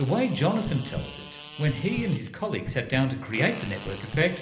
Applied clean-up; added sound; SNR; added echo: none; Fart; 15 dB; reverberation time 0.8 s.